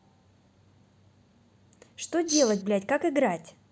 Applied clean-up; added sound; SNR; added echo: none; Tambourine; 1 dB; none.